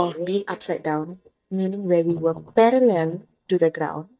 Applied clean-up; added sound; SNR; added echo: neural mask model DeepFilterNet 3.